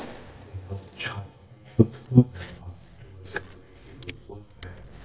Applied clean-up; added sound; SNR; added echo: neural mask model DeepFilterNet 3.